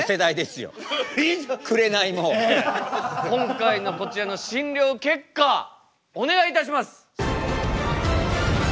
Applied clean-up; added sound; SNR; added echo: none; none; none; none.